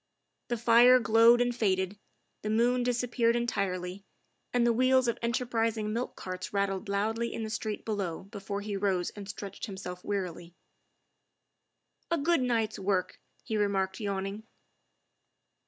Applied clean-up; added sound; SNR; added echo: none; none; none; none.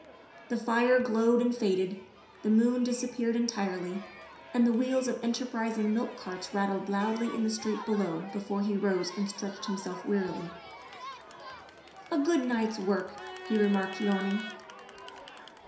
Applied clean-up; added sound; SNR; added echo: none; Crowd; 16 dB; reverberation time 0.7 s.